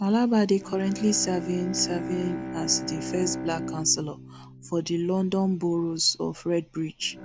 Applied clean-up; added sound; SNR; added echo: none; Bowed string instrument; 10 dB; none.